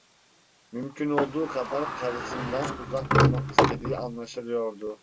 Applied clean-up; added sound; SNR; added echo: none; Sliding door; -3 dB; none.